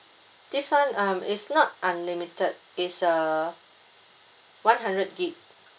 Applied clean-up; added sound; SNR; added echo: none; none; none; none.